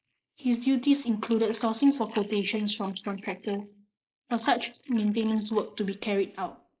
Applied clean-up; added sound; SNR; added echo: neural mask model Resemble Enhance denoiser.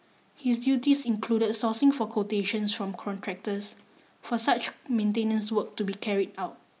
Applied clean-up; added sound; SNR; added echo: none; none; none; none.